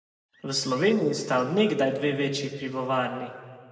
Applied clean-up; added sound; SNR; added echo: neural separator model SepFormer DNS4.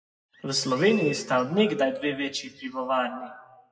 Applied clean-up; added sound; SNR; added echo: classical method WPE with log-MMSE.